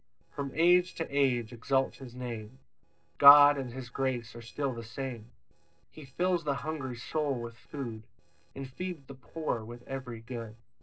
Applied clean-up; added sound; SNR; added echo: neural separator model SepFormer DNS4.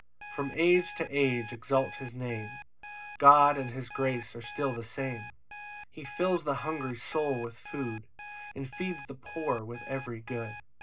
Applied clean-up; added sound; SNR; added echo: none; Alarm; 13 dB; reverberation time 0.2 s.